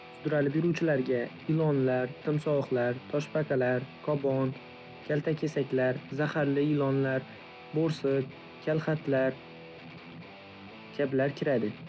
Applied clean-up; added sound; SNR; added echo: none; Guitar; 17 dB; none.